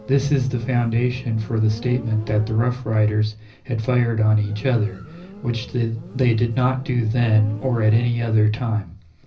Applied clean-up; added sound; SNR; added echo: none; Motorcycle; 20 dB; reverberation time 0.4 s.